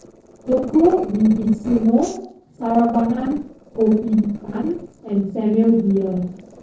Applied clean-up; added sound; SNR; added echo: neural separator model SepFormer DNS4.